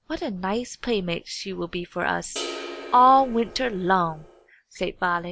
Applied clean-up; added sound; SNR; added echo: none; Crash cymbal; 13 dB; none.